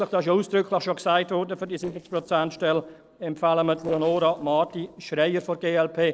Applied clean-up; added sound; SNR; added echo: neural separator model SepFormer DNS4.